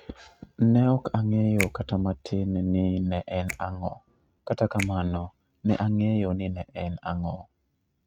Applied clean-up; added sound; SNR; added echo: neural mask model RNNoise.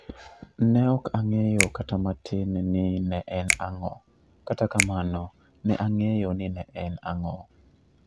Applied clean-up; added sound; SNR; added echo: none; Finger snapping; 5 dB; none.